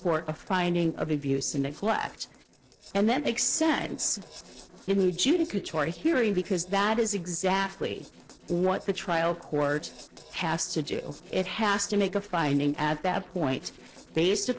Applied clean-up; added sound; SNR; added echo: neural separator model SepFormer DNS4.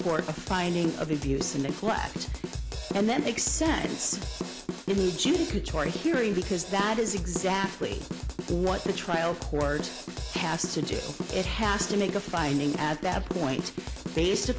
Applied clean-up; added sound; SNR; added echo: none; Drum kit; 6 dB; none.